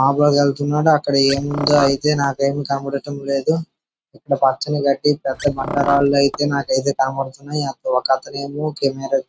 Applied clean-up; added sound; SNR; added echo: neural mask model RNNoise.